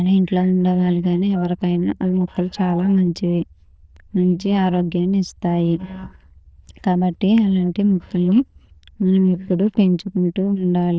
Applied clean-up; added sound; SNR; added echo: neural diffusion model UNIVERSE++.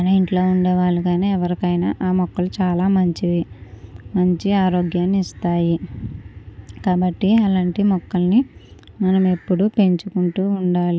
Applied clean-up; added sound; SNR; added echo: none; none; none; none.